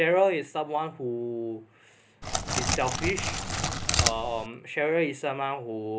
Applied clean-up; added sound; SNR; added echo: none; Crackle; -1 dB; none.